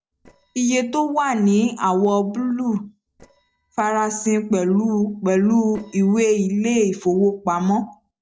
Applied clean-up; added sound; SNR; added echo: neural separator model SepFormer DNS4.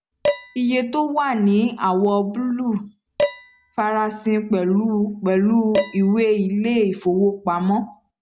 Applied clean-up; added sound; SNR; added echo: none; Dishes, pots, and pans; 10 dB; none.